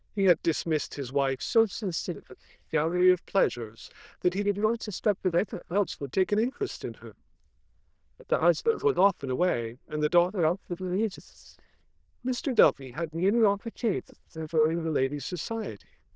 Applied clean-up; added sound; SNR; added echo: neural diffusion model UNIVERSE++.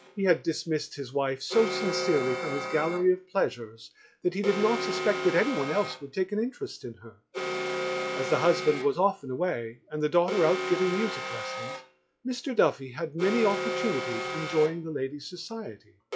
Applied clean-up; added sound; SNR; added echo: classical method log-MMSE.